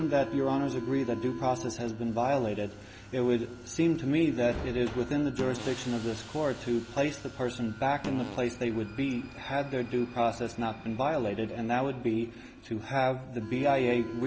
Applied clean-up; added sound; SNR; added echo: none; Subway, metro, underground + Fart; 13 dB; none.